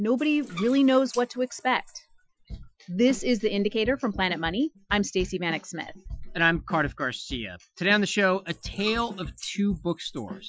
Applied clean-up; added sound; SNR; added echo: classical method Wiener filter.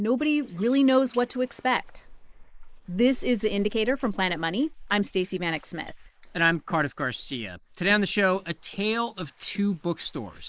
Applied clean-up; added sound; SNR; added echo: neural mask model Resemble Enhance denoiser.